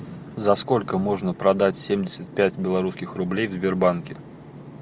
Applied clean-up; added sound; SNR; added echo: none; none; none; none.